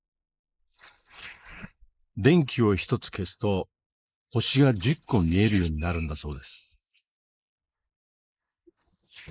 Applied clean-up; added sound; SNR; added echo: neural mask model Resemble Enhance denoiser.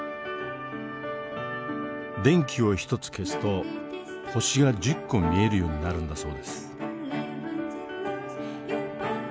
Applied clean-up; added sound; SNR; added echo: none; none; none; none.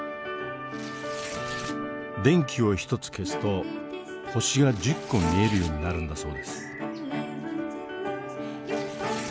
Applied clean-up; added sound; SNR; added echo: none; Tearing + Bird; 17 dB; none.